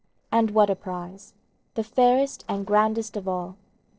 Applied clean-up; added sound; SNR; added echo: neural separator model SepFormer DNS4.